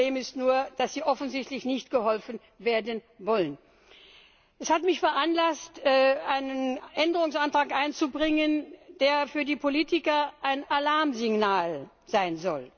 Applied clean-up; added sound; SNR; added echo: none; none; none; none.